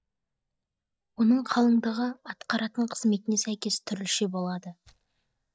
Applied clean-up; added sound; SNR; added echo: neural mask model DeepFilterNet 3.